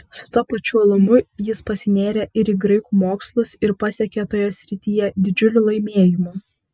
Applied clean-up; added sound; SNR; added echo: none; none; none; none.